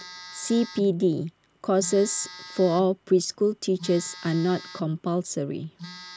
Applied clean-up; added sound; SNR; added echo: none; Telephone; 18 dB; none.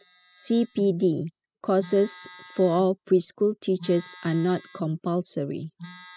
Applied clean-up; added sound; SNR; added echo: classical method spectral subtraction.